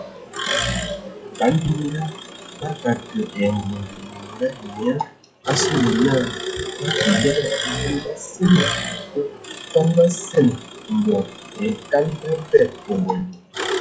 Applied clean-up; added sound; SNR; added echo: classical method log-MMSE.